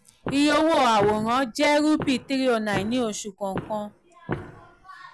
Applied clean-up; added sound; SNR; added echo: none; Walk, footsteps; 12 dB; none.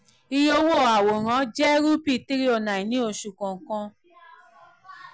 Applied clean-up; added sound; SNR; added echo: none; none; none; none.